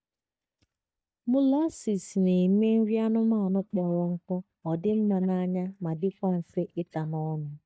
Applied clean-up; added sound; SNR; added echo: neural mask model DeepFilterNet 3.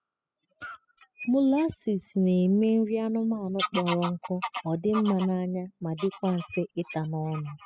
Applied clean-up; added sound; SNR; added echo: classical method spectral subtraction.